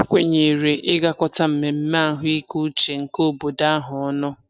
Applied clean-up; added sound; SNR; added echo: none; none; none; none.